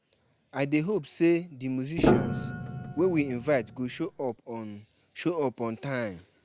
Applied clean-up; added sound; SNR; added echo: none; Piano; 0 dB; none.